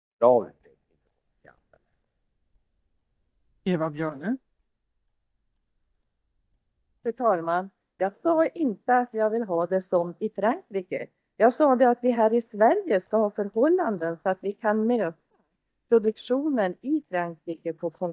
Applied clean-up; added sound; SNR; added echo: neural mask model DeepFilterNet 3.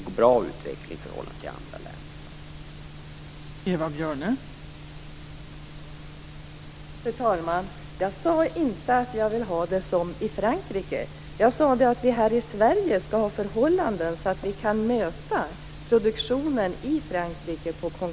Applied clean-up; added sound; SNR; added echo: none; none; none; none.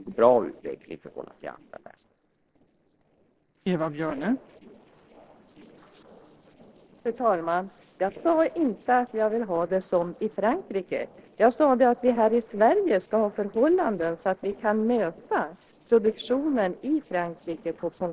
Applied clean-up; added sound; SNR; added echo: neural separator model SepFormer DNS4.